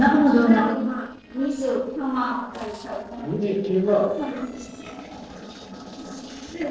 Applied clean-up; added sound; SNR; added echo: neural separator model SepFormer DNS4.